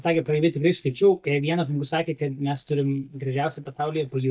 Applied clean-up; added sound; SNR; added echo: neural mask model DeepFilterNet 3.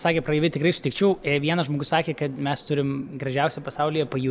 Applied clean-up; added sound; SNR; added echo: none; none; none; none.